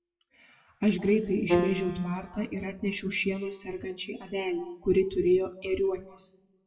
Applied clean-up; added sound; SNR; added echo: classical method WPE with log-MMSE.